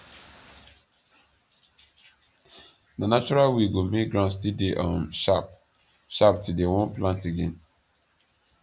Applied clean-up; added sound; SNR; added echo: none; none; none; none.